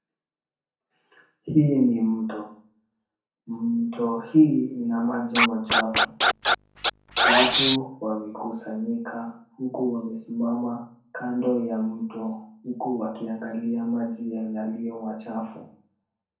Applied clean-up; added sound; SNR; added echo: none; Scratching (performance technique); -4 dB; reverberation time 0.5 s.